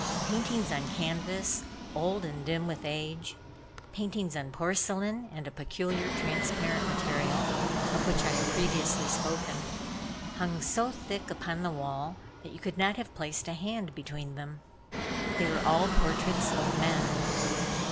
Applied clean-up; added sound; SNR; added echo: none; Fixed-wing aircraft, airplane; 1 dB; none.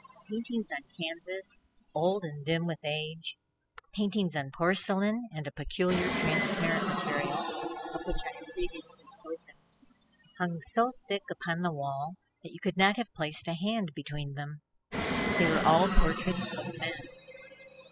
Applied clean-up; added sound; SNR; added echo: classical method spectral subtraction.